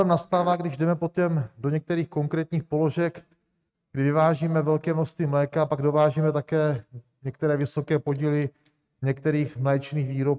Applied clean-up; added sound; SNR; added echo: neural mask model RNNoise.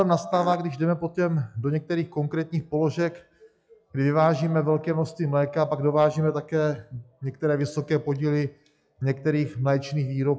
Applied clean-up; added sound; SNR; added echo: classical method log-MMSE.